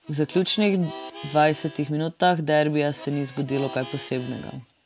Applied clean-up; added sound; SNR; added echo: none; Harmonica; 17 dB; none.